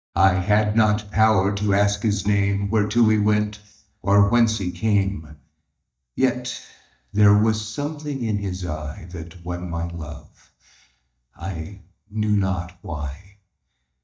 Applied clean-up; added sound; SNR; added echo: neural mask model DeepFilterNet 3.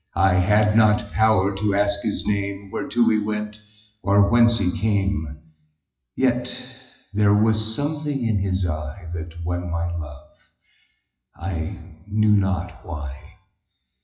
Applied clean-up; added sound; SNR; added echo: classical method WPE with log-MMSE.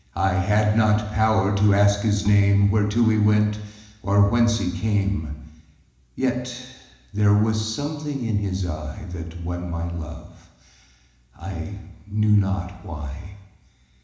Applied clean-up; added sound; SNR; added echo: none; Bowed string instrument; 15 dB; reverberation time 1.0 s.